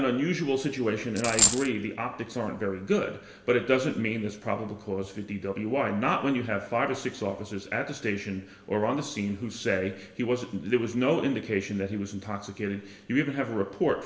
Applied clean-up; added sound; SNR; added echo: none; Coin (dropping); -4 dB; reverberation time 0.9 s.